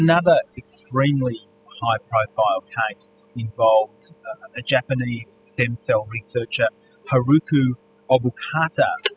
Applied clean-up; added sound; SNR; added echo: classical method spectral subtraction.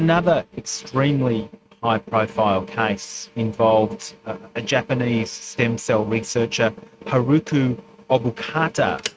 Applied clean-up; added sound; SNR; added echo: neural mask model RNNoise.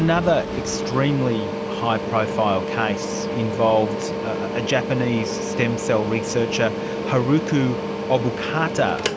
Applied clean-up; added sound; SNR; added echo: none; Mechanical fan; 4 dB; none.